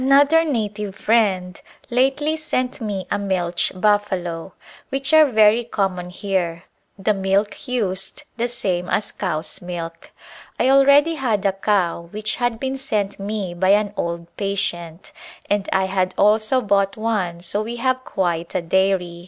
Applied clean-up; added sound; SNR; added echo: none; none; none; none.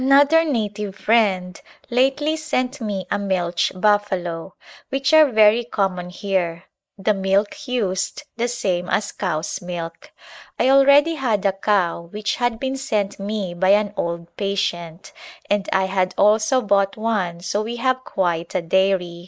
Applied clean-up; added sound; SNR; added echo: neural mask model Resemble Enhance denoiser.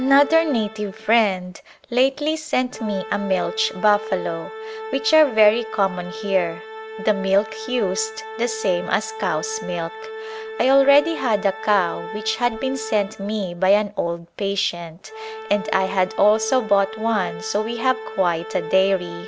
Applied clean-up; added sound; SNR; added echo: none; Organ; 12 dB; none.